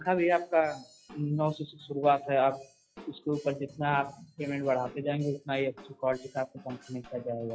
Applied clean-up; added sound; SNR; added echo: classical method log-MMSE.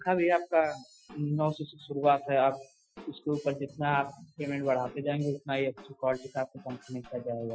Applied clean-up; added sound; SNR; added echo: classical method Wiener filter.